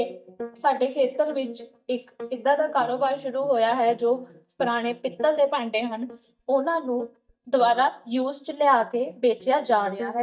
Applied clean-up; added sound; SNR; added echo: neural mask model DeepFilterNet 3.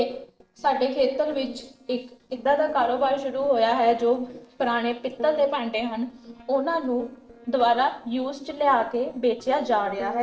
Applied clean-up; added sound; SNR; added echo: neural separator model SepFormer DNS4.